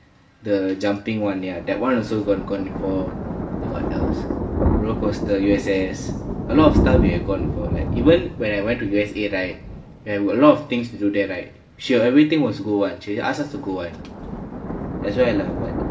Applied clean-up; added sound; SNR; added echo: none; Thunder; 4 dB; reverberation time 0.6 s.